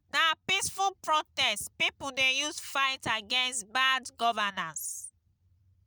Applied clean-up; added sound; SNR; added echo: none; none; none; none.